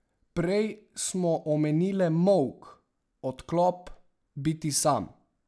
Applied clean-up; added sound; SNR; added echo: none; none; none; none.